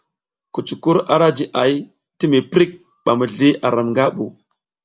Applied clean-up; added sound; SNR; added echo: none; none; none; none.